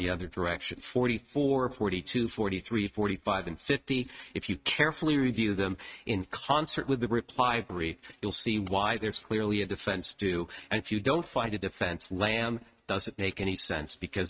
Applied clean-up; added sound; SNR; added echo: neural mask model RNNoise.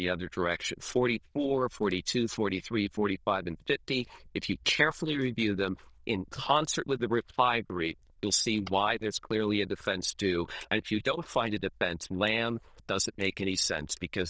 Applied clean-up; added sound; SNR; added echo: neural diffusion model UNIVERSE++.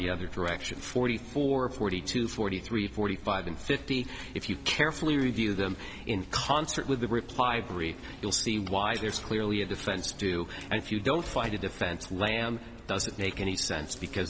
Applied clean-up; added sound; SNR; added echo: none; Insect; 14 dB; none.